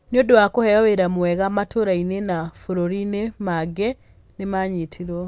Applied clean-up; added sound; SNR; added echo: none; none; none; none.